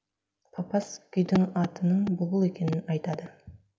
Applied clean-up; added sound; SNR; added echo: none; none; none; none.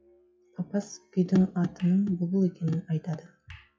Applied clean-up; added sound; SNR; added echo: classical method WPE with log-MMSE.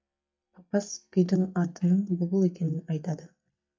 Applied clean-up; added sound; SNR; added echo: neural mask model DeepFilterNet 3.